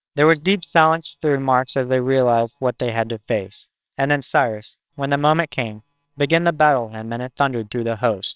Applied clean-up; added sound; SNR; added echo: neural separator model SepFormer WHAMR!.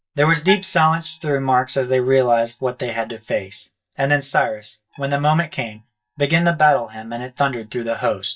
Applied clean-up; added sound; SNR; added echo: neural mask model DeepFilterNet 3.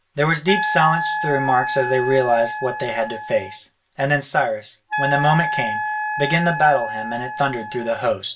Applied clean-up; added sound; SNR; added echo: none; Wind instrument, woodwind instrument; 5 dB; reverberation time 0.2 s.